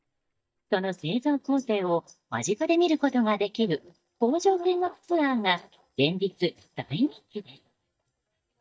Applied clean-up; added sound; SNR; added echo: neural mask model DeepFilterNet 3.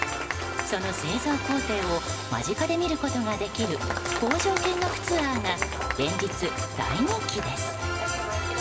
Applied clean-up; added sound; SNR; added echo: none; Applause; 8 dB; reverberation time 1.4 s.